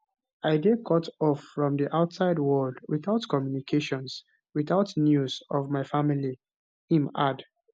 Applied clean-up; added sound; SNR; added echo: none; none; none; none.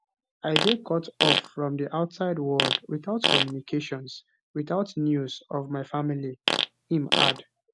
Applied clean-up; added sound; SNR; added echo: none; Fart; -2 dB; none.